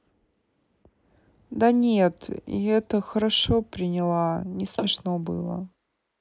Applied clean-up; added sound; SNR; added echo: neural mask model Resemble Enhance denoiser.